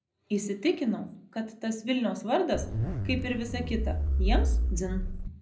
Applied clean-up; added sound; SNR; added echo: none; Zipper (clothing); -3 dB; reverberation time 0.5 s.